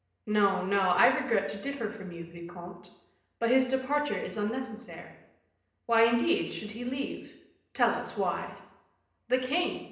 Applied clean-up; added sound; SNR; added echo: none; none; none; reverberation time 0.8 s.